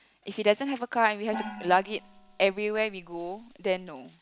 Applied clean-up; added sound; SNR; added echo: none; Gong; 14 dB; none.